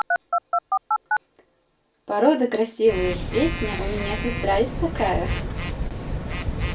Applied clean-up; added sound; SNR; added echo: none; Telephone; 2 dB; reverberation time 0.2 s.